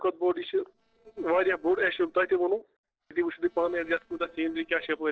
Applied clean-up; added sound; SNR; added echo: neural separator model SepFormer DNS4.